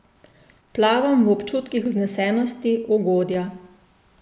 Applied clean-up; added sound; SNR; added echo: none; none; none; none.